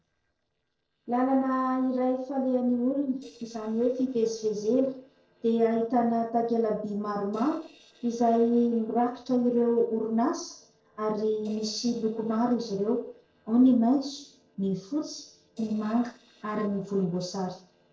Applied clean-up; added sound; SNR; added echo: neural separator model SepFormer DNS4.